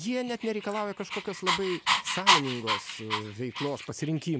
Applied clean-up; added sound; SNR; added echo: none; Dog; -2 dB; none.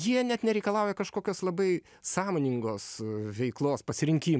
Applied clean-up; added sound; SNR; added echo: none; none; none; none.